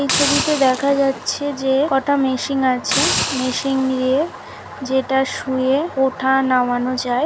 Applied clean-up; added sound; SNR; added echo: none; Hiss; 7 dB; none.